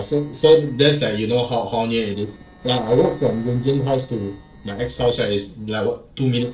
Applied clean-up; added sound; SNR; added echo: neural separator model SepFormer DNS4.